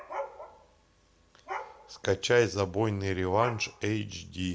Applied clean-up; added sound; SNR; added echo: none; Dog; 13 dB; none.